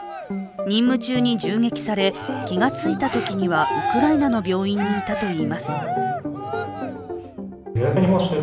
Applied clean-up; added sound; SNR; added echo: none; Cheering; 8 dB; none.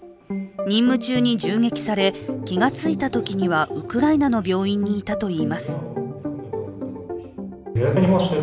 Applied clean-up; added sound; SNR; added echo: none; none; none; none.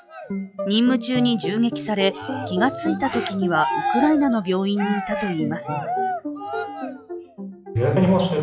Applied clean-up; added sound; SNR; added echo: classical method log-MMSE.